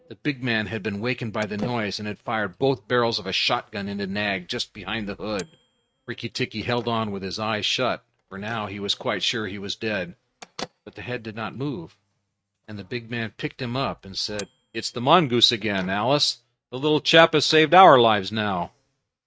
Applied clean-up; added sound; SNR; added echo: neural mask model RNNoise.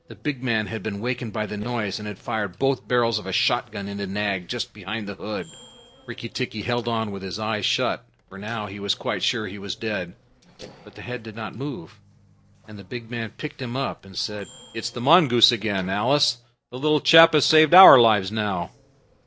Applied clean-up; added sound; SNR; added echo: neural separator model SepFormer DNS4.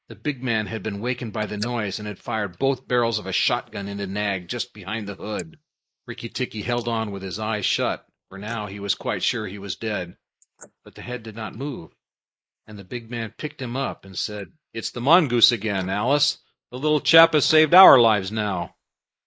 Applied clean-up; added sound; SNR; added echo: neural mask model Resemble Enhance denoiser.